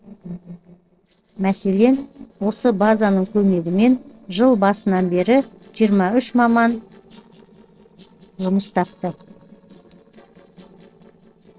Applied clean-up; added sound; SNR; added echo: neural separator model SepFormer DNS4.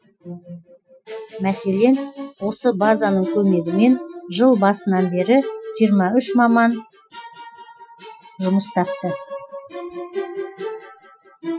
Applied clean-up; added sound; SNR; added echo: classical method Wiener filter.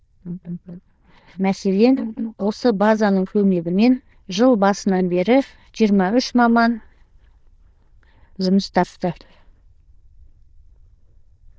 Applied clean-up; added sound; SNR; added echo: neural diffusion model UNIVERSE++.